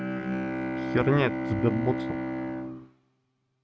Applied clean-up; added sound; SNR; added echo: neural mask model RNNoise.